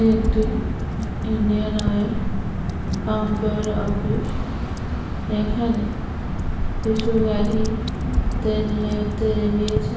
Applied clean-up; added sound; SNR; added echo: none; Drip / Water; 0 dB; reverberation time 0.9 s.